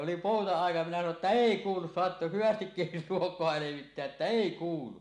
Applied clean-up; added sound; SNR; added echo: none; none; none; none.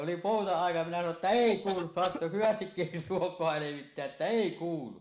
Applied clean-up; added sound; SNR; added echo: neural mask model Resemble Enhance denoiser.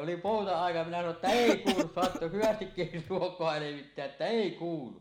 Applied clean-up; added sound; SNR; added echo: none; Cough; 4 dB; none.